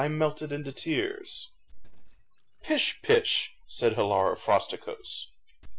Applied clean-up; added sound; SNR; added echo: neural separator model SepFormer DNS4.